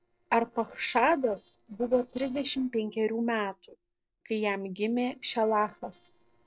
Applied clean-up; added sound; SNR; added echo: neural separator model SepFormer DNS4.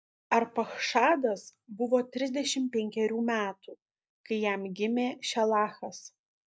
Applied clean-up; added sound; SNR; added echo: none; none; none; none.